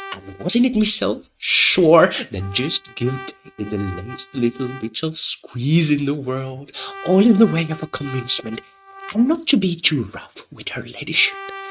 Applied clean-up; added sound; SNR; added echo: neural mask model RNNoise.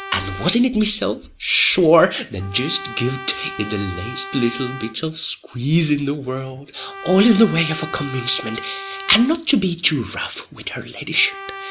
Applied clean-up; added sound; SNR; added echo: none; Trumpet; 15 dB; none.